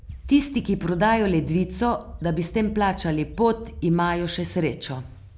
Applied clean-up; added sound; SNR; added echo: none; Bird; 16 dB; none.